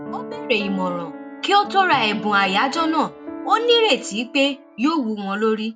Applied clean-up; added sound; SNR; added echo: none; Piano; 13 dB; none.